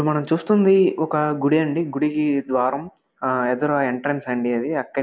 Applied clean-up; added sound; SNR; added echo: none; none; none; none.